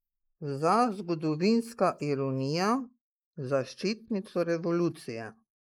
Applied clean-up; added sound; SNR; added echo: neural mask model Resemble Enhance denoiser.